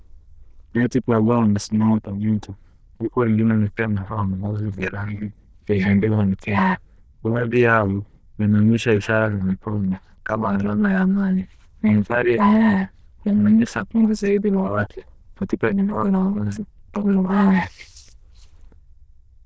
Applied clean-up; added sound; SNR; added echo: neural diffusion model UNIVERSE++.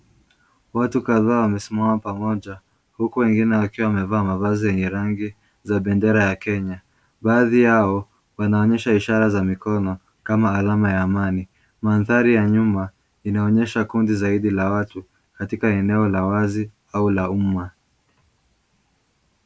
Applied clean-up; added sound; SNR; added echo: none; none; none; none.